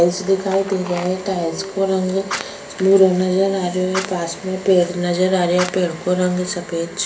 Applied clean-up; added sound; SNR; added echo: none; Fire; 16 dB; reverberation time 0.3 s.